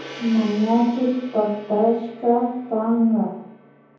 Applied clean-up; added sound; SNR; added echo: none; Gong; 20 dB; reverberation time 0.9 s.